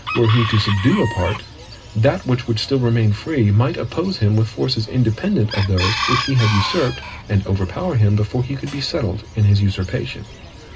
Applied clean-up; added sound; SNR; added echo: none; Chicken, rooster; 11 dB; reverberation time 0.2 s.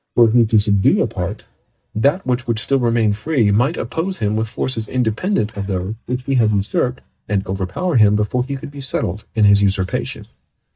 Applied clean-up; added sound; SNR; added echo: neural mask model DeepFilterNet 3.